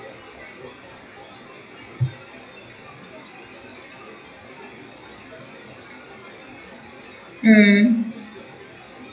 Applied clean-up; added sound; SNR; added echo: classical method WPE with log-MMSE.